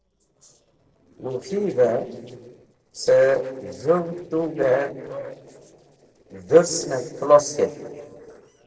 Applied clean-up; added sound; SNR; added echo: neural separator model SepFormer DNS4.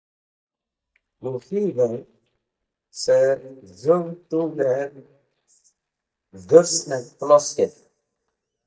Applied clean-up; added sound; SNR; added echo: neural mask model DeepFilterNet 3.